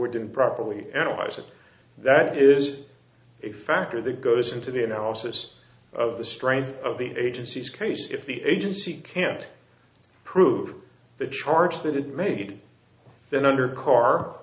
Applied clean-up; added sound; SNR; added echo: none; none; none; none.